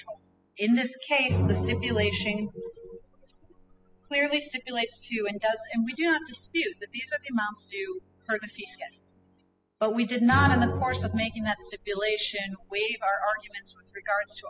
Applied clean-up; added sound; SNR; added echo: classical method spectral subtraction.